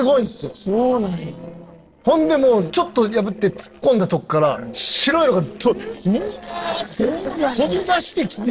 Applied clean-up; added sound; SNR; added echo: neural separator model SepFormer DNS4.